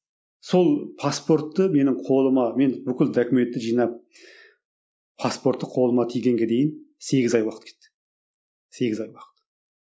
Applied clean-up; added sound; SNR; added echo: none; none; none; none.